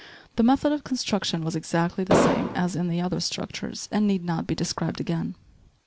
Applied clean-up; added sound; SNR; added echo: none; Explosion; -4 dB; none.